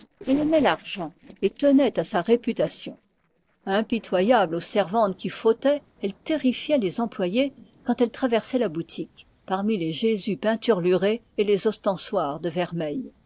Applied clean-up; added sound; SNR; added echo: neural separator model SepFormer DNS4.